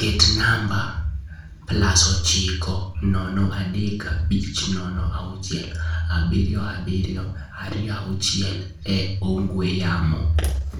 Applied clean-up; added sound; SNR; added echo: none; none; none; reverberation time 0.5 s.